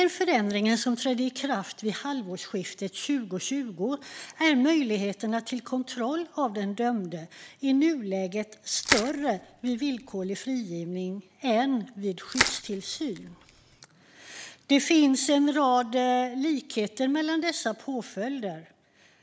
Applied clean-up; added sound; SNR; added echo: none; Crushing; 5 dB; none.